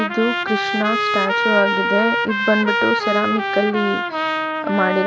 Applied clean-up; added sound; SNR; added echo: none; Trumpet; 0 dB; none.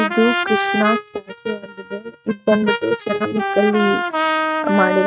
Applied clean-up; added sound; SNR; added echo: neural mask model RNNoise.